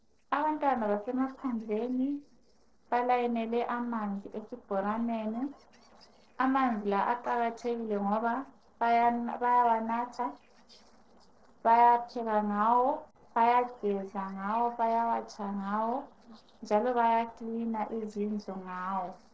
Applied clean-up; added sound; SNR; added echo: neural separator model SepFormer DNS4.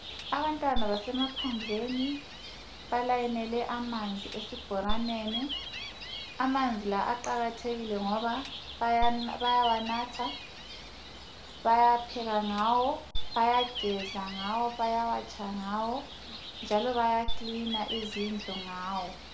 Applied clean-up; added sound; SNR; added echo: none; Gull, seagull; 6 dB; reverberation time 0.4 s.